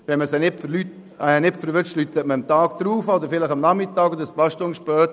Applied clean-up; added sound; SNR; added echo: none; none; none; none.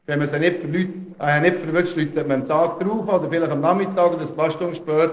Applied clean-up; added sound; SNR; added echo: neural separator model SepFormer DNS4.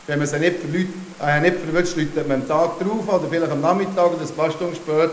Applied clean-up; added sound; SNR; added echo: none; Bathtub (filling or washing); 18 dB; reverberation time 0.7 s.